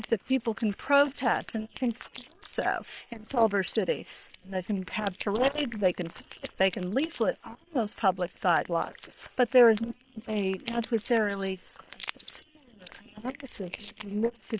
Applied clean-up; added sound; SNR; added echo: neural separator model SepFormer WHAM!.